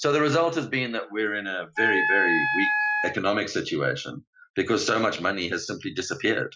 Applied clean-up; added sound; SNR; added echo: classical method Wiener filter.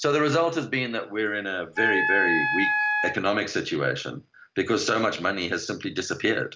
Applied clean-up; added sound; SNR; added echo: none; Wind instrument, woodwind instrument; -1 dB; none.